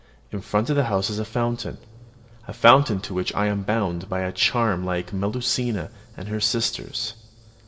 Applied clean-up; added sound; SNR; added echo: none; none; none; reverberation time 1.9 s.